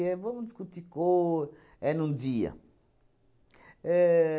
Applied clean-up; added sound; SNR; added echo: none; none; none; none.